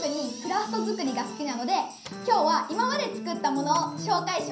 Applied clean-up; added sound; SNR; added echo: none; Printer; 18 dB; reverberation time 0.6 s.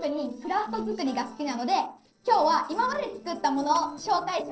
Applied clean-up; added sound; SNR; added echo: neural separator model SepFormer DNS4.